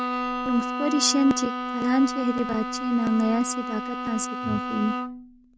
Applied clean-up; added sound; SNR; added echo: none; Bowed string instrument; 5 dB; none.